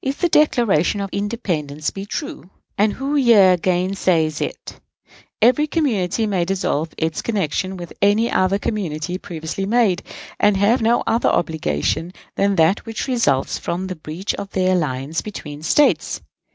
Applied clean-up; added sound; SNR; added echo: none; none; none; none.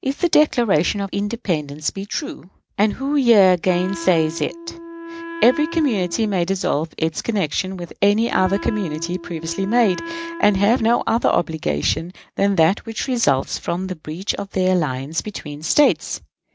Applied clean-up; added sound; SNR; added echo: none; Wind instrument, woodwind instrument; 13 dB; none.